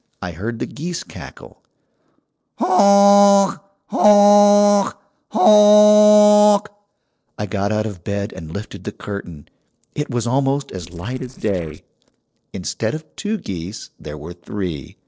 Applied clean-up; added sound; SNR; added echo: neural separator model SepFormer DNS4.